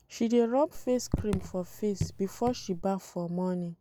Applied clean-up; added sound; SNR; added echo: none; Raindrop / Drip; 6 dB; none.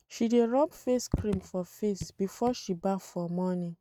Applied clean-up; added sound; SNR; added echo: neural mask model RNNoise.